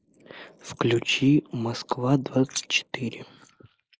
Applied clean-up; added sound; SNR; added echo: neural mask model Resemble Enhance denoiser.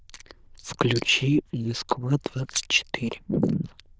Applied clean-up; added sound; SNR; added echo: neural diffusion model UNIVERSE++.